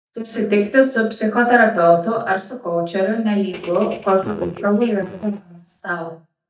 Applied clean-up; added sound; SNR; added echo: neural mask model DeepFilterNet 3.